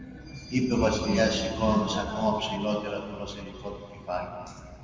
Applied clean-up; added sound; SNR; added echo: none; none; none; reverberation time 2.2 s.